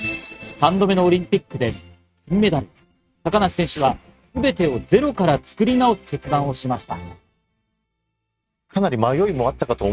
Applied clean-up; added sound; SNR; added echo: neural mask model RNNoise.